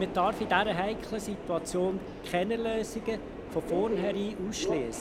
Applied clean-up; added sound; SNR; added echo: none; Subway, metro, underground; 6 dB; none.